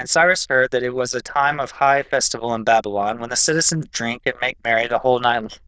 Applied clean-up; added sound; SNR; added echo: neural diffusion model UNIVERSE++.